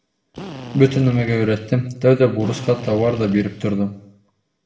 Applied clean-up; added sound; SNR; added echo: none; Drill; 16 dB; reverberation time 0.6 s.